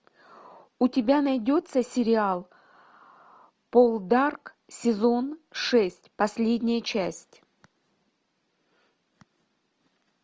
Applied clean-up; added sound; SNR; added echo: none; none; none; none.